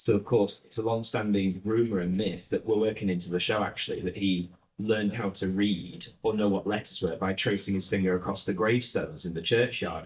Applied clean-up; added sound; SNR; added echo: neural mask model DeepFilterNet 3.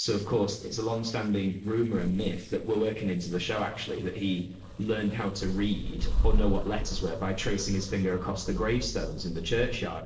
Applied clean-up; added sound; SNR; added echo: neural separator model SepFormer DNS4.